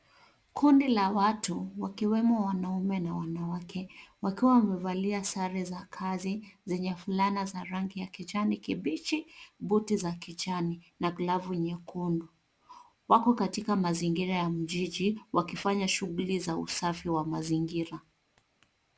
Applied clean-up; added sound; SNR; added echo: none; none; none; none.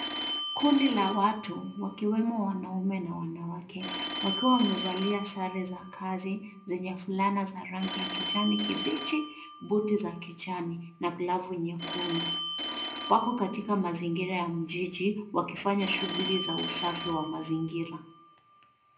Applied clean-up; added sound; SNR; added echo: none; Telephone; 7 dB; reverberation time 0.5 s.